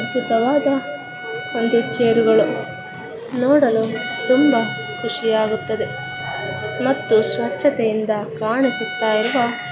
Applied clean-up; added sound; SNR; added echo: none; Trumpet; 11 dB; none.